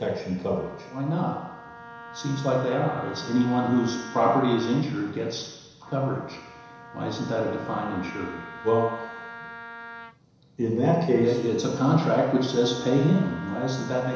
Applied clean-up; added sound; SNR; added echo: none; Wind instrument, woodwind instrument; 17 dB; reverberation time 1.0 s.